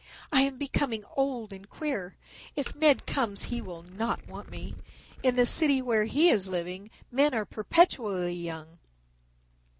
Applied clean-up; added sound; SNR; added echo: none; Glass; 12 dB; none.